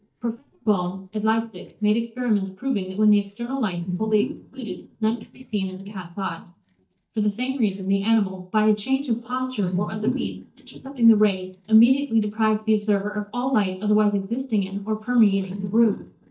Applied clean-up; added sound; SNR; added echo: neural mask model DeepFilterNet 3.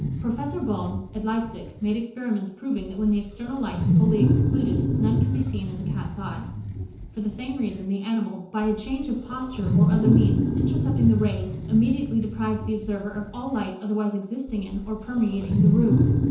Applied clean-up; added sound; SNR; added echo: none; Wild animals; -1 dB; reverberation time 2.2 s.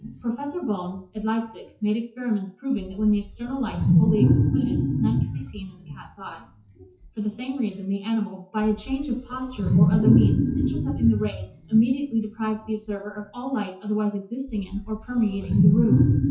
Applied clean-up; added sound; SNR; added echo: classical method WPE with log-MMSE.